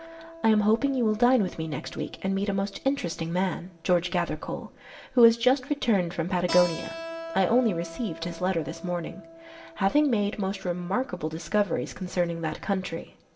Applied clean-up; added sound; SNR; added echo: none; Keyboard (musical); 17 dB; reverberation time 0.6 s.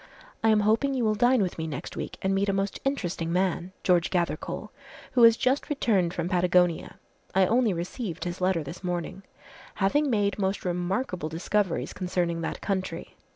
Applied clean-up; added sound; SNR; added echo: none; none; none; none.